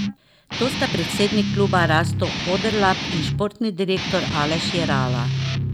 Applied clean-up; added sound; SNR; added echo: none; Guitar; 2 dB; none.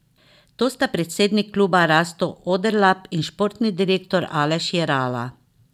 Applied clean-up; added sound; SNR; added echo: none; none; none; none.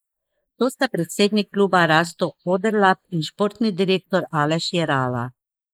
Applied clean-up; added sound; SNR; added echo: neural mask model Resemble Enhance denoiser.